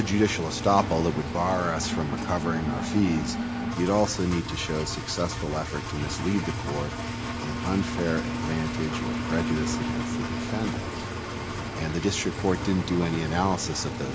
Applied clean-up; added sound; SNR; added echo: none; Engine; 3 dB; none.